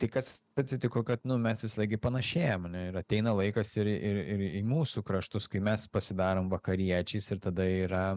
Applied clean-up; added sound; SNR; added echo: none; none; none; none.